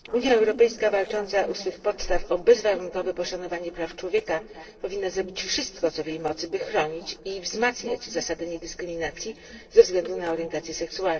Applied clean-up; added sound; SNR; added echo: neural separator model SepFormer DNS4.